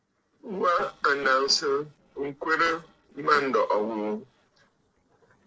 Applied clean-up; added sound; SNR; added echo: neural separator model SepFormer DNS4.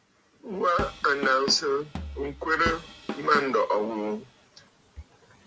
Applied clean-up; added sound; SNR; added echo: none; Drum kit; 10 dB; none.